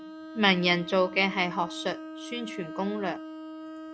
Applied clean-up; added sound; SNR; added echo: none; Bowed string instrument; 11 dB; none.